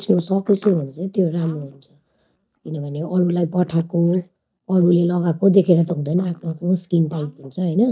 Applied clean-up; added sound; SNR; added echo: neural mask model DeepFilterNet 3.